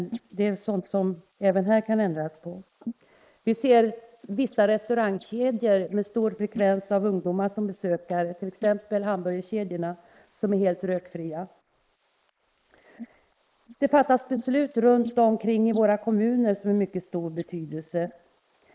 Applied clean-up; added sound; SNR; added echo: neural mask model Resemble Enhance denoiser.